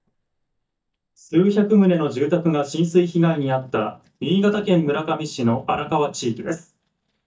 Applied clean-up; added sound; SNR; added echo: neural mask model DeepFilterNet 3.